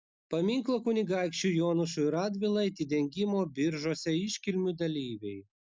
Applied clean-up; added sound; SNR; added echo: none; none; none; none.